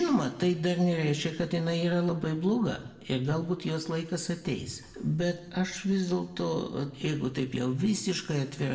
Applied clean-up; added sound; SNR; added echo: none; none; none; reverberation time 0.8 s.